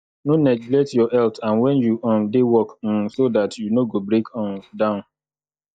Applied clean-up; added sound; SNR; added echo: neural mask model DeepFilterNet 3.